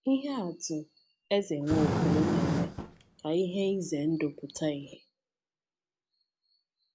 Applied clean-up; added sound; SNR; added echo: none; Fire; 0 dB; none.